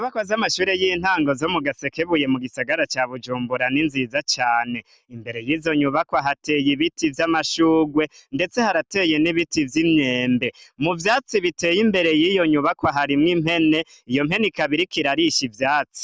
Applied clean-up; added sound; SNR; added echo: none; none; none; none.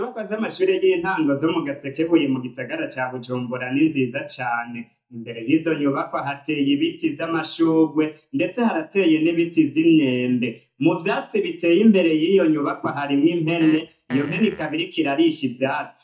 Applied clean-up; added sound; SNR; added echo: neural mask model DeepFilterNet 3.